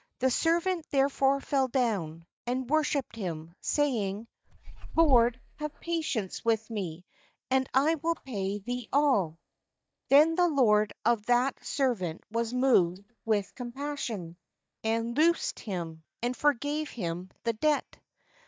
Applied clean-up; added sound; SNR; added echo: neural mask model DeepFilterNet 3.